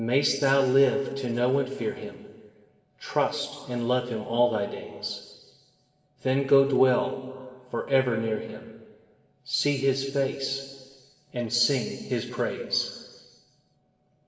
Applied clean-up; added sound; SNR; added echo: none; none; none; reverberation time 1.7 s.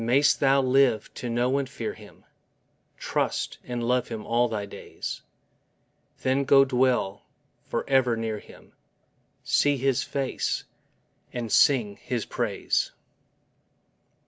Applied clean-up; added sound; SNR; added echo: none; none; none; none.